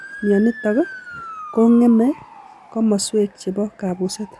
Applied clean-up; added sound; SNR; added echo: none; Motor vehicle (road) / Siren; 18 dB; none.